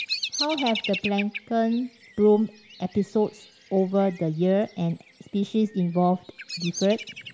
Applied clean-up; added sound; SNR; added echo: none; Bird vocalization, bird call, bird song; 12 dB; none.